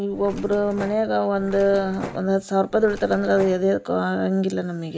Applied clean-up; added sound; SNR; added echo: none; Mechanisms; 16 dB; none.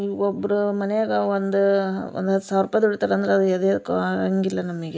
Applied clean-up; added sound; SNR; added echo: none; none; none; none.